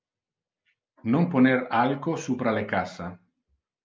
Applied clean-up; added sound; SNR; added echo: none; none; none; none.